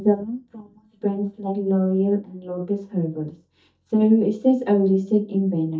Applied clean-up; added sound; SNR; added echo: neural mask model DeepFilterNet 3.